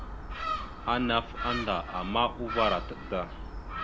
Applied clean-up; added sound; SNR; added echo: none; Gull, seagull; 5 dB; none.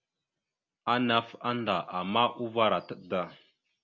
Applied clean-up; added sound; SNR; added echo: none; none; none; none.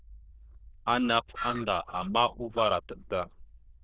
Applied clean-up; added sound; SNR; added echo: neural diffusion model UNIVERSE++.